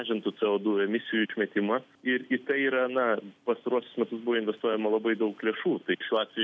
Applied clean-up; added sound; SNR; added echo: none; none; none; none.